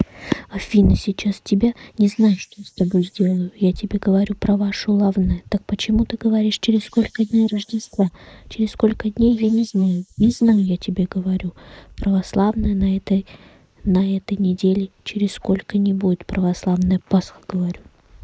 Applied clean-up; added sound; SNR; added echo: neural mask model Resemble Enhance denoiser.